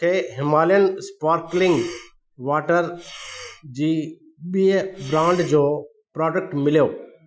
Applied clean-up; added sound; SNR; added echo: classical method Wiener filter.